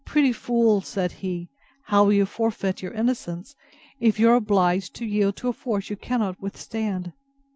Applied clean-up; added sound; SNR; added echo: none; none; none; none.